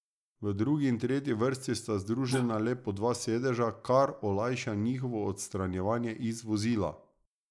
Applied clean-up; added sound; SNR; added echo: neural mask model Resemble Enhance denoiser.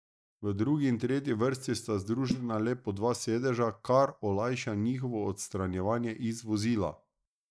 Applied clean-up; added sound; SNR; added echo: neural mask model DeepFilterNet 3.